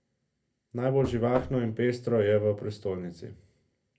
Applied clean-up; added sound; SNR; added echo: none; Knock; 11 dB; reverberation time 0.3 s.